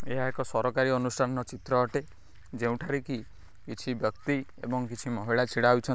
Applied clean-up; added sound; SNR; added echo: none; none; none; none.